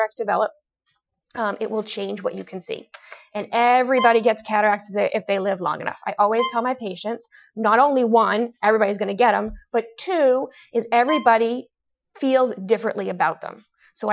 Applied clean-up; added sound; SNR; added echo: classical method Wiener filter.